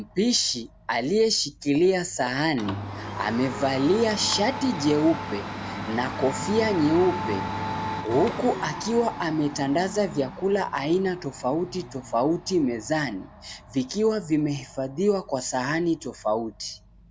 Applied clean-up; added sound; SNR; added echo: none; Domestic sounds, home sounds; 10 dB; none.